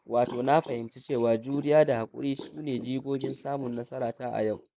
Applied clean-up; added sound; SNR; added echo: neural mask model Resemble Enhance denoiser.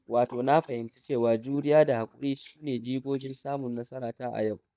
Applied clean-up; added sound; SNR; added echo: neural mask model DeepFilterNet 3.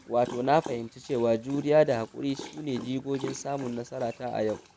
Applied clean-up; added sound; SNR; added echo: none; Dog; 16 dB; none.